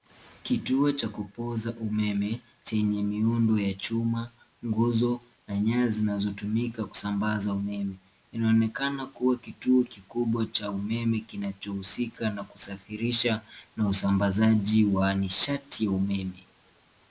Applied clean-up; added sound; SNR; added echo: none; none; none; none.